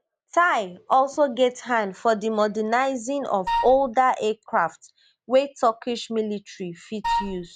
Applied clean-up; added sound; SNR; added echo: none; Wind instrument, woodwind instrument; 3 dB; none.